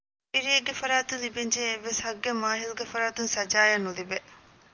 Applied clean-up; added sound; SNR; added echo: none; none; none; none.